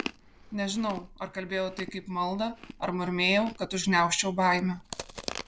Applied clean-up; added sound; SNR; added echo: none; Chewing, mastication; 14 dB; none.